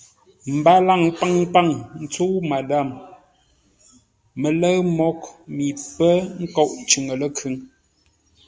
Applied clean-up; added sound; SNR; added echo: none; none; none; none.